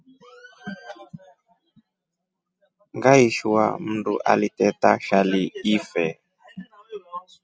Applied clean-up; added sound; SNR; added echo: none; none; none; none.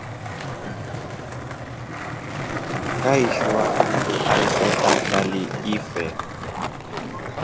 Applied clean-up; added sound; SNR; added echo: none; Skateboard; -3 dB; none.